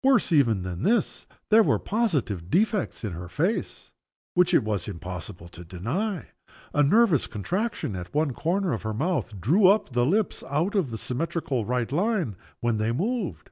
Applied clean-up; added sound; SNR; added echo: none; none; none; none.